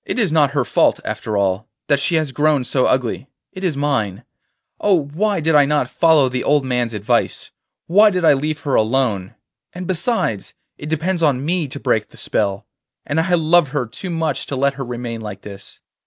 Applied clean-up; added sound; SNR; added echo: none; none; none; none.